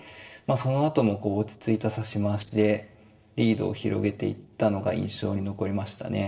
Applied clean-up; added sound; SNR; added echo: neural separator model SepFormer DNS4.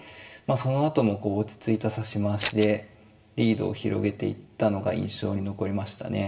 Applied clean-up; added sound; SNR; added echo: none; Scissors; 5 dB; reverberation time 0.9 s.